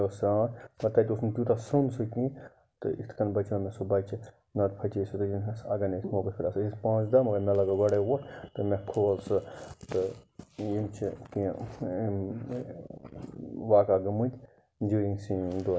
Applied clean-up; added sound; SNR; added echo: none; none; none; none.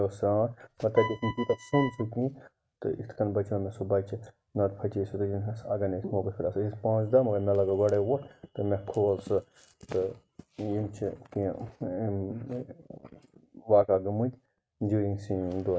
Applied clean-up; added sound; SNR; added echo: neural mask model RNNoise.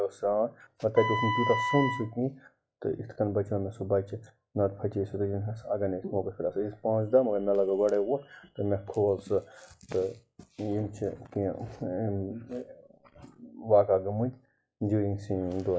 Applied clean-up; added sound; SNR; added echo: classical method log-MMSE.